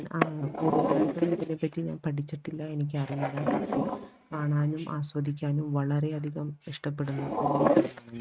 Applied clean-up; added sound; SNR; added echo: neural mask model RNNoise.